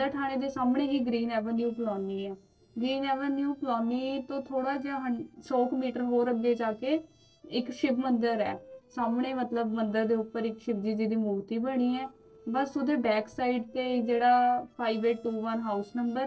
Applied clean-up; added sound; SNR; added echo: neural separator model SepFormer DNS4.